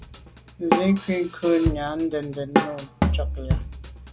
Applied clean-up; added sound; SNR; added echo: none; Drum kit; 0 dB; none.